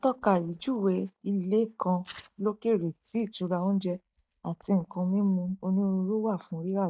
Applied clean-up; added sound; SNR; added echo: neural mask model DeepFilterNet 3.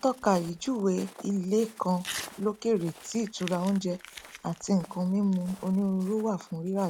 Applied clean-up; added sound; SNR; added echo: none; Crumpling, crinkling / Tearing + Walk, footsteps; 17 dB; none.